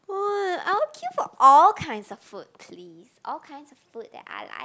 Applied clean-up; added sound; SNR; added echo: none; none; none; none.